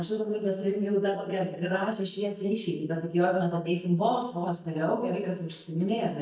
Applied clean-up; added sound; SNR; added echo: neural mask model DeepFilterNet 3.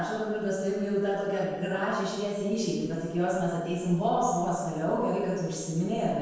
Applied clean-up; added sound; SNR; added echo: neural separator model SepFormer DNS4.